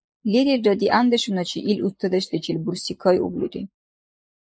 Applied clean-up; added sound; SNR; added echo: neural mask model Resemble Enhance denoiser.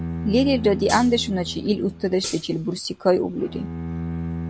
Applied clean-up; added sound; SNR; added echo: none; Bowed string instrument + Hi-hat; 9 dB; none.